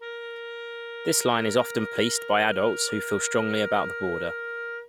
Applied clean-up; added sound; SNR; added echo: none; Wind instrument, woodwind instrument; 8 dB; none.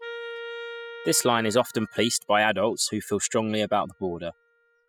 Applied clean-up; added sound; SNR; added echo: classical method spectral subtraction.